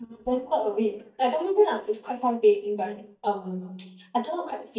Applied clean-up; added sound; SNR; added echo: neural mask model DeepFilterNet 3.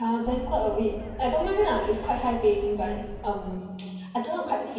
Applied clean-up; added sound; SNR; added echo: none; Gull, seagull / Wind; 11 dB; reverberation time 1.9 s.